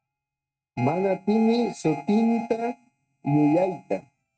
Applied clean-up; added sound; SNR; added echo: neural mask model RNNoise.